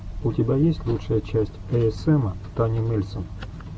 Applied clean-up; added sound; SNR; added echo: none; none; none; none.